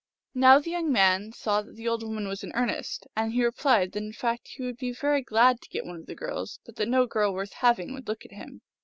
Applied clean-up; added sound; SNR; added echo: none; none; none; none.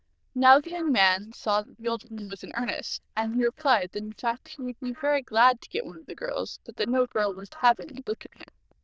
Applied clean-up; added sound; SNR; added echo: neural diffusion model UNIVERSE++.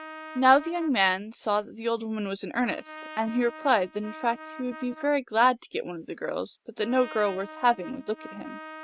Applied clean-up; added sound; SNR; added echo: neural mask model RNNoise.